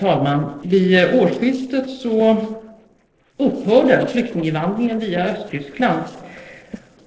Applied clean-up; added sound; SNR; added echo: neural separator model SepFormer DNS4.